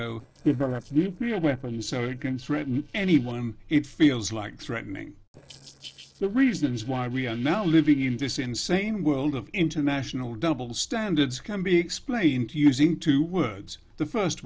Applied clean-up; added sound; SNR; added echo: neural separator model SepFormer DNS4.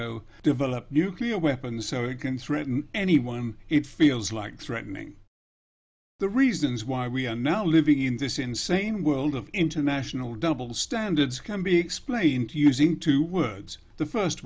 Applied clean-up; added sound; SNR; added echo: none; none; none; none.